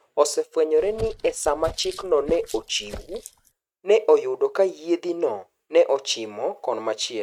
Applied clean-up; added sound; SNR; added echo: neural mask model RNNoise.